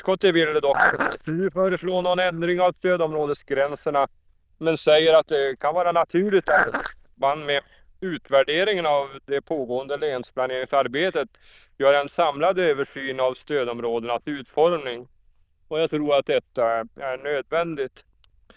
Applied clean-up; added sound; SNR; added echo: neural diffusion model UNIVERSE++.